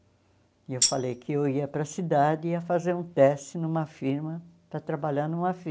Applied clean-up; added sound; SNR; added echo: none; Tambourine; 2 dB; none.